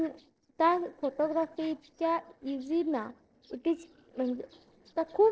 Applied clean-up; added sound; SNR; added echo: neural separator model SepFormer DNS4.